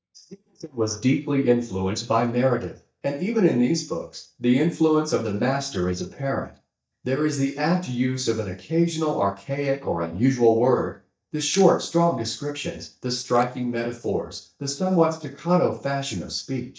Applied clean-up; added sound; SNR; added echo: neural mask model DeepFilterNet 3.